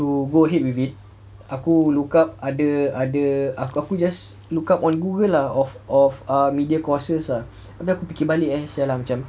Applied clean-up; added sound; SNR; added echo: none; none; none; none.